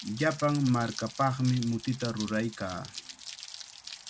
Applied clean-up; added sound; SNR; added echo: none; Rain; 14 dB; none.